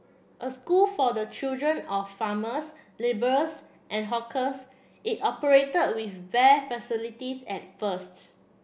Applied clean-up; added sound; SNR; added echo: none; none; none; none.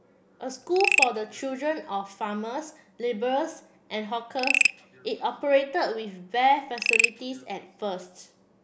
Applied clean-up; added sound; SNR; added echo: none; Frog; 1 dB; none.